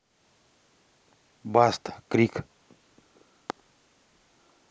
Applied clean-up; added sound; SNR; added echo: none; none; none; none.